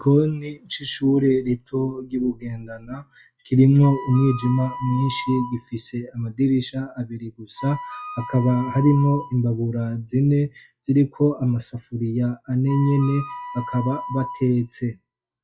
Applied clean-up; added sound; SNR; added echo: classical method log-MMSE.